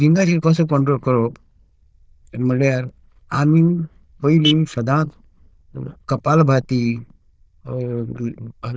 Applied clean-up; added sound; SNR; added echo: neural diffusion model UNIVERSE++.